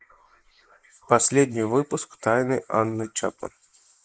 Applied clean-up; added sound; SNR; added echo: neural mask model Resemble Enhance denoiser.